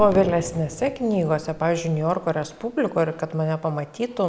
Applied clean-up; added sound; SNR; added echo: none; Fireworks; 15 dB; none.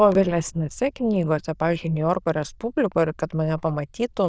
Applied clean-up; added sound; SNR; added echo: neural diffusion model UNIVERSE++.